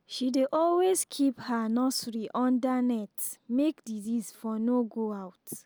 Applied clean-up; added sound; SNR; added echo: none; none; none; none.